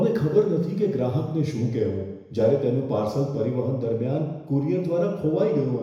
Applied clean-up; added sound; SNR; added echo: none; none; none; reverberation time 1.0 s.